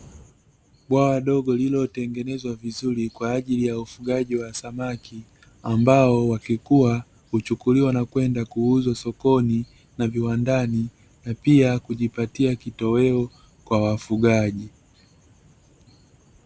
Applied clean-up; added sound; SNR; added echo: none; none; none; none.